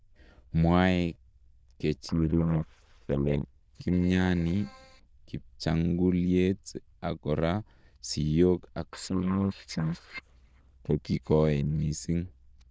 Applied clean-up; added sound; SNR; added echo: neural diffusion model UNIVERSE++.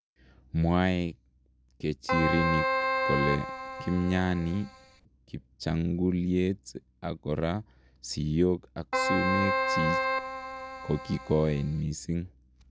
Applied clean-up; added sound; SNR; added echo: none; Keyboard (musical); 0 dB; none.